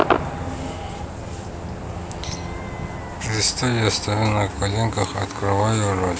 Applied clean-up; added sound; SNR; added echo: none; Crowd / Cheering / Fireworks; 6 dB; none.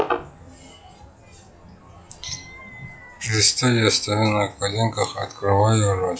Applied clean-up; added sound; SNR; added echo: classical method log-MMSE.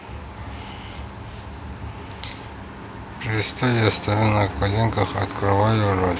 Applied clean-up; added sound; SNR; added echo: none; none; none; none.